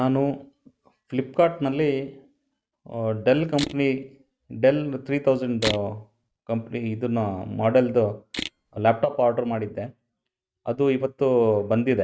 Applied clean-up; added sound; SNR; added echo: neural mask model RNNoise.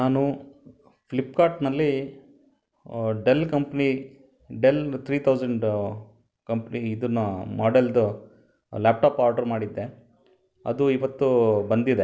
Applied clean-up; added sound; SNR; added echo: none; none; none; none.